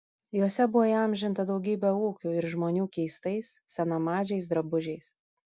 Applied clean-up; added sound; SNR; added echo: none; none; none; none.